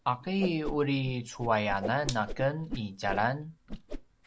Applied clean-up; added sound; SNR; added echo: none; Whoosh, swoosh, swish; 9 dB; none.